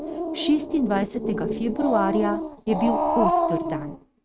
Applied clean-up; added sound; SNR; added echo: neural mask model RNNoise.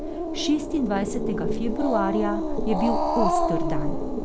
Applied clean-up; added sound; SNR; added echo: none; Growling; -2 dB; none.